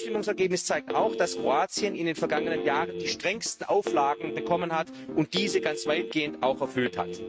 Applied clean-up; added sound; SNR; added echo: neural mask model RNNoise.